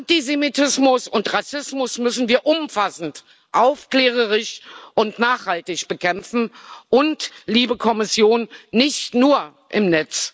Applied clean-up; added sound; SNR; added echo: none; none; none; none.